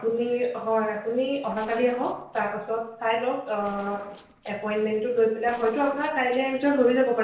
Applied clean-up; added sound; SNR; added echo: neural separator model SepFormer DNS4.